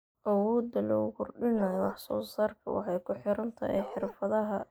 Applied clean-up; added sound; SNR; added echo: neural mask model Resemble Enhance denoiser.